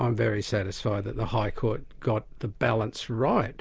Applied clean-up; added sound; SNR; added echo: none; none; none; none.